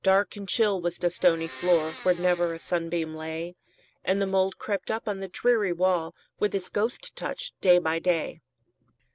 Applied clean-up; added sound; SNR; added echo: none; Domestic sounds, home sounds; 16 dB; none.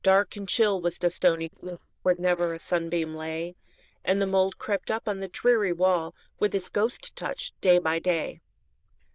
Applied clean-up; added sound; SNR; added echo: neural diffusion model UNIVERSE++.